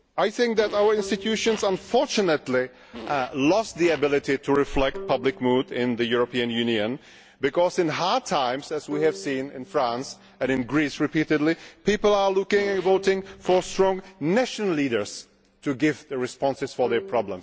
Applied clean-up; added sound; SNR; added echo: none; Bowed string instrument + Fart; 19 dB; none.